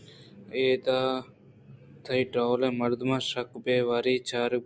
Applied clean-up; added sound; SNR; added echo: none; none; none; none.